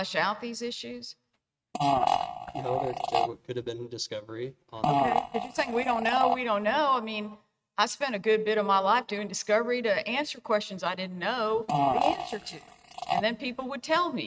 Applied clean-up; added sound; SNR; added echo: neural mask model RNNoise.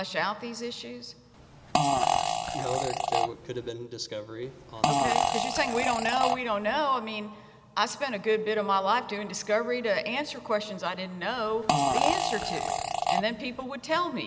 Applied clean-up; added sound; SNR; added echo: none; Fart; -2 dB; none.